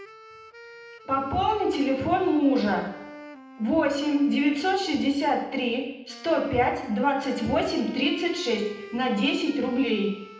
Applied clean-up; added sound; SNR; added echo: none; Wind instrument, woodwind instrument; 19 dB; reverberation time 0.8 s.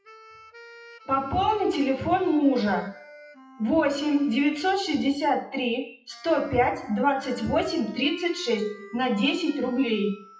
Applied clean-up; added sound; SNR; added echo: classical method WPE with log-MMSE.